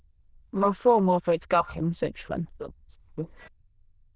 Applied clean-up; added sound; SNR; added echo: neural diffusion model UNIVERSE++.